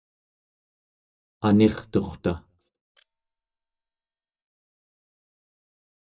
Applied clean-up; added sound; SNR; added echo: neural mask model DeepFilterNet 3.